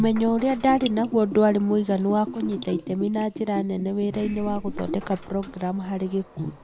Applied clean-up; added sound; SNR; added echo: none; Bathtub (filling or washing) / Gurgling + Sliding door; 11 dB; none.